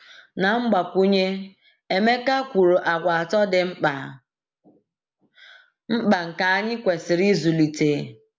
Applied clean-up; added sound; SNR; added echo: none; none; none; none.